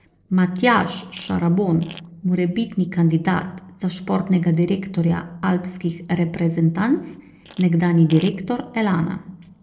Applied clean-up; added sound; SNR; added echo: neural separator model SepFormer DNS4.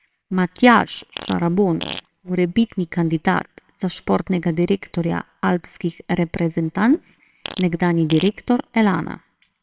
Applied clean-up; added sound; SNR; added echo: neural separator model SepFormer WHAMR!.